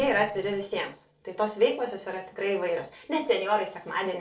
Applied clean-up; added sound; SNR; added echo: neural separator model SepFormer DNS4.